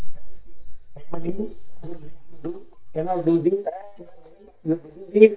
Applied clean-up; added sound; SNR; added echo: neural mask model DeepFilterNet 3.